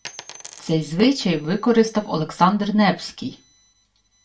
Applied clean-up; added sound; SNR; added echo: none; Coin (dropping); 18 dB; reverberation time 0.2 s.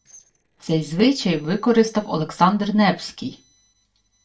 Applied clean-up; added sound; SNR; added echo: neural separator model SepFormer DNS4.